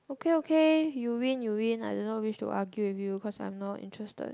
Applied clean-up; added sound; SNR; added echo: none; none; none; none.